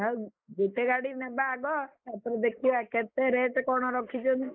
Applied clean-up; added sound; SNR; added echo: neural mask model Resemble Enhance denoiser.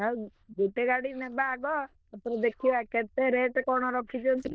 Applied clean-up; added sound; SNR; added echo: neural diffusion model UNIVERSE++.